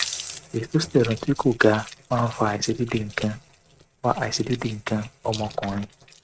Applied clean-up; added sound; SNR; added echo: neural mask model RNNoise.